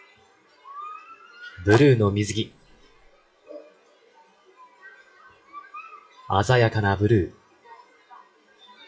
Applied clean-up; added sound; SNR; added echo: classical method WPE with log-MMSE.